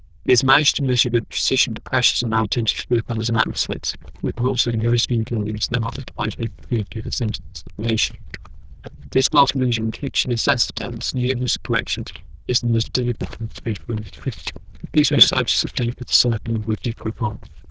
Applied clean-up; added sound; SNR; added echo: neural diffusion model UNIVERSE++.